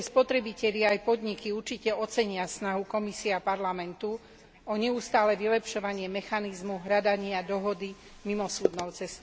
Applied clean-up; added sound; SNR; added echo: none; none; none; none.